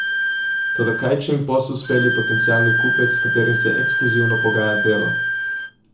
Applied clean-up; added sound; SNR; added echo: none; Bowed string instrument; -1 dB; reverberation time 0.5 s.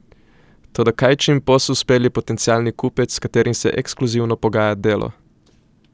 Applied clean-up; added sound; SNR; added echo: none; none; none; none.